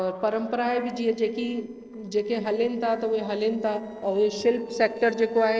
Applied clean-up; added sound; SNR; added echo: neural separator model SepFormer DNS4.